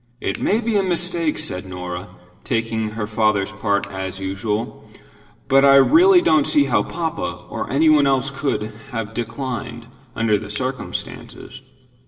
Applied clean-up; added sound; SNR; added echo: neural separator model SepFormer DNS4.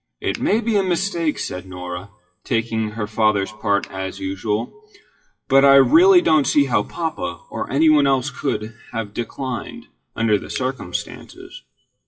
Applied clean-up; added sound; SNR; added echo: classical method WPE with log-MMSE.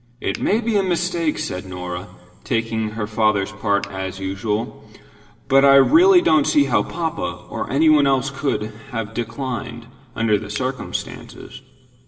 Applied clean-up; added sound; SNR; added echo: none; Finger snapping; 17 dB; reverberation time 2.4 s.